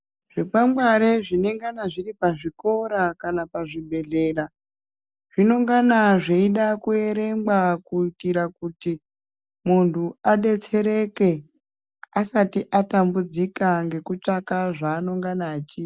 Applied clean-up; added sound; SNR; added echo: none; none; none; none.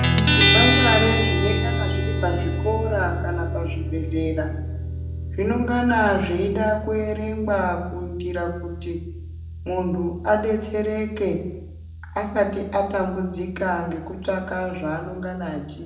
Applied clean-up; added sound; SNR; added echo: none; Guitar; 0 dB; reverberation time 0.8 s.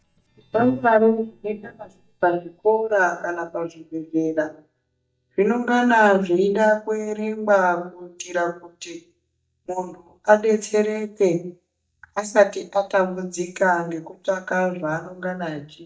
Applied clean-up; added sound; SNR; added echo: neural mask model DeepFilterNet 3.